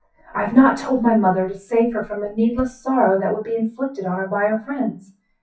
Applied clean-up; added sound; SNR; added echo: classical method WPE with log-MMSE.